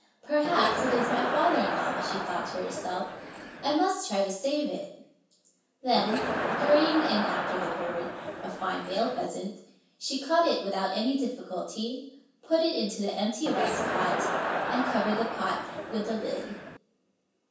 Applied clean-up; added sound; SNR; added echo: none; Crowd; 1 dB; reverberation time 0.7 s.